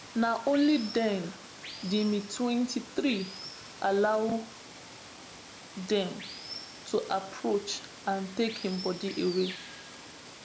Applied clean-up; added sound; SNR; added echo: none; Water; 14 dB; none.